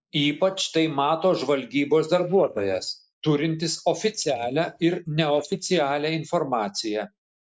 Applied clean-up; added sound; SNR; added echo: neural mask model Resemble Enhance denoiser.